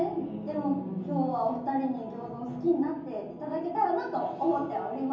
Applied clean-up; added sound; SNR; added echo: none; none; none; reverberation time 0.7 s.